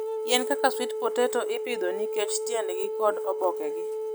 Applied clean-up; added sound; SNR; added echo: none; Wind instrument, woodwind instrument; 2 dB; none.